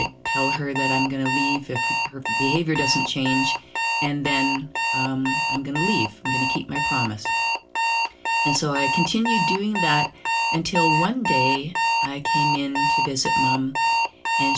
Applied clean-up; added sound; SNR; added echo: none; Alarm; -2 dB; reverberation time 0.2 s.